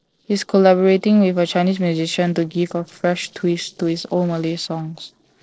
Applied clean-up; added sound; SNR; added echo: neural separator model SepFormer DNS4.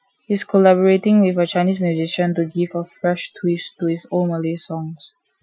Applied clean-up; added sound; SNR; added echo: classical method Wiener filter.